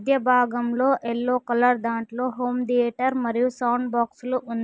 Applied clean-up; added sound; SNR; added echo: none; none; none; none.